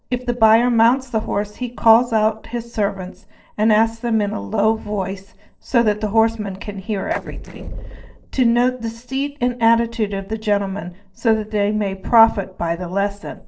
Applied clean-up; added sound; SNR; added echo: neural separator model SepFormer DNS4.